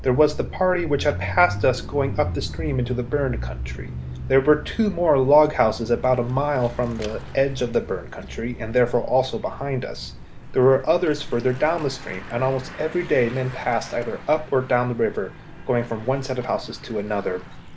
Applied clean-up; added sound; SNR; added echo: none; Mechanisms / Bicycle; 11 dB; none.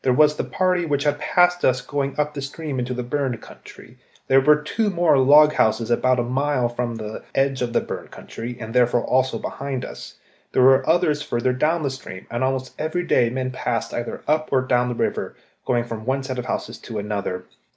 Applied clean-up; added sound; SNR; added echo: none; none; none; none.